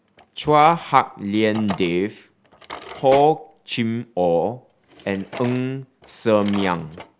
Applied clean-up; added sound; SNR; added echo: none; Drawer open or close; 18 dB; none.